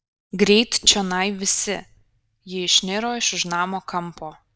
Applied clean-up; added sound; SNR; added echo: neural mask model DeepFilterNet 3.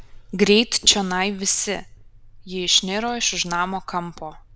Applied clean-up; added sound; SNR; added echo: none; Liquid; 19 dB; none.